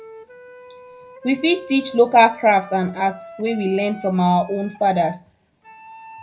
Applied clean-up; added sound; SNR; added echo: none; Wind instrument, woodwind instrument; 19 dB; reverberation time 0.3 s.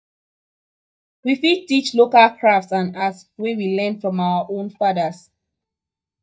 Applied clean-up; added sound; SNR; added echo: neural mask model DeepFilterNet 3.